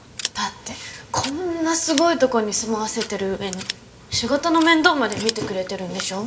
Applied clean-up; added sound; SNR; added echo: none; Scissors; 13 dB; reverberation time 0.3 s.